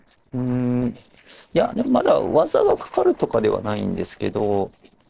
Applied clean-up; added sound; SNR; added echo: neural separator model SepFormer DNS4.